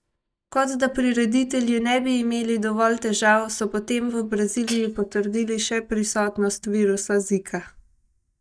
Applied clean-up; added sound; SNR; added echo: neural mask model DeepFilterNet 3.